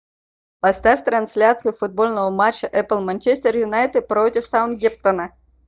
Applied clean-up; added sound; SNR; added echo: neural mask model DeepFilterNet 3.